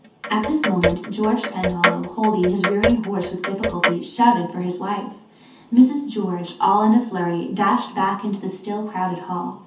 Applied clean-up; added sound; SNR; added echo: none; Clock; 3 dB; reverberation time 0.5 s.